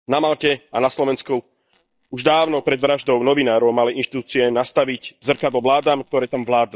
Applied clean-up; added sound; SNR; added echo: neural mask model DeepFilterNet 3.